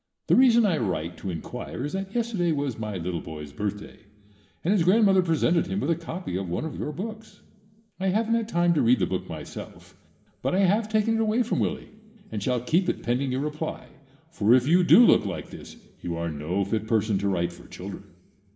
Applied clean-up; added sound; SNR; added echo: none; none; none; reverberation time 2.6 s.